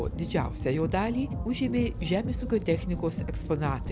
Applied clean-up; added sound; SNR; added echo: none; none; none; none.